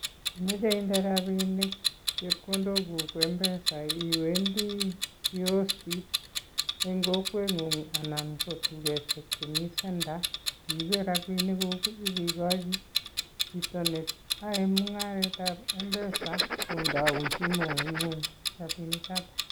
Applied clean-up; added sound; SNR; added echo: none; Clock + Writing; 1 dB; none.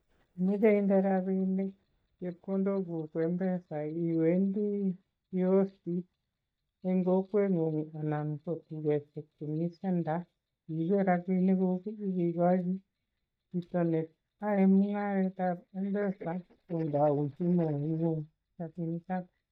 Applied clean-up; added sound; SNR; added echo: neural mask model DeepFilterNet 3.